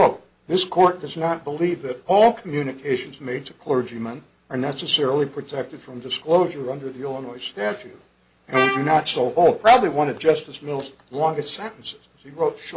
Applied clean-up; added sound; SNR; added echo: none; Trumpet; 4 dB; none.